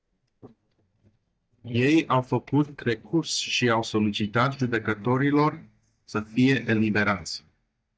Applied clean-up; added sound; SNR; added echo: neural mask model DeepFilterNet 3.